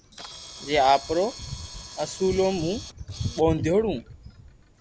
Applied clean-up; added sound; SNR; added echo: none; Camera; 17 dB; none.